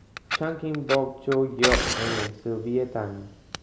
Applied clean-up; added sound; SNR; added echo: none; Fire; 3 dB; none.